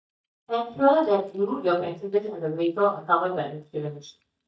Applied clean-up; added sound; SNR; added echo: neural mask model DeepFilterNet 3.